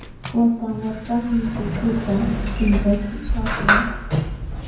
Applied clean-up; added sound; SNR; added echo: none; Sliding door; 1 dB; reverberation time 0.9 s.